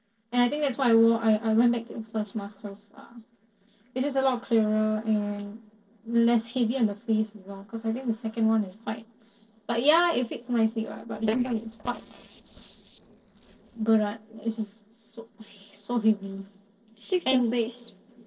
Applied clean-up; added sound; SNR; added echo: neural separator model SepFormer DNS4.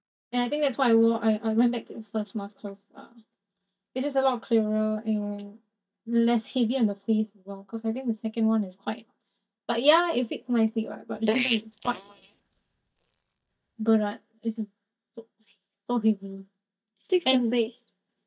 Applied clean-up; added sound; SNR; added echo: neural mask model DeepFilterNet 3.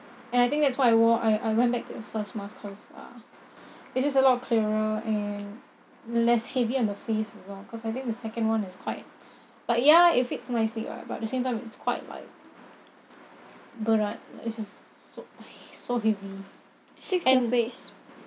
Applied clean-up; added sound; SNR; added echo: none; none; none; none.